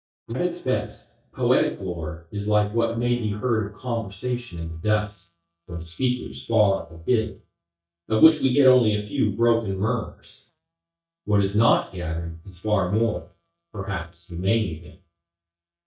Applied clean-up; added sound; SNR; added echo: neural mask model DeepFilterNet 3.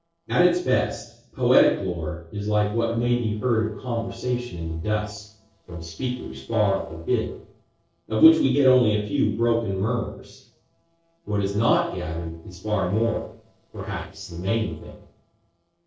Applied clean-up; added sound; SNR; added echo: neural separator model SepFormer DNS4.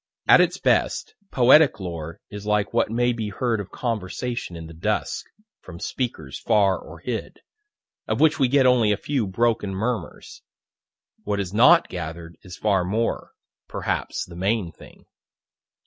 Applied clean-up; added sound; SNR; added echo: none; none; none; none.